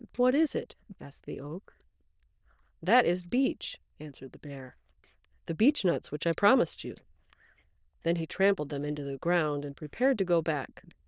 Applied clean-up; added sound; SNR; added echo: neural diffusion model UNIVERSE++.